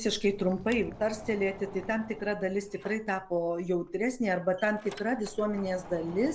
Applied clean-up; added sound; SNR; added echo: none; Sliding door; 17 dB; none.